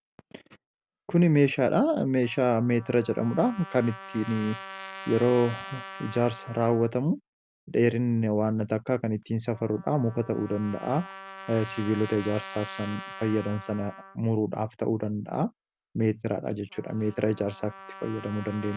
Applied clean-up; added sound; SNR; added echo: none; Trumpet; 17 dB; none.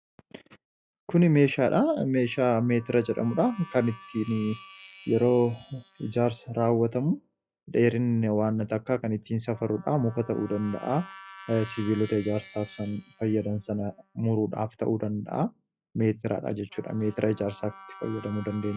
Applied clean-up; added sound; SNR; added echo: classical method log-MMSE.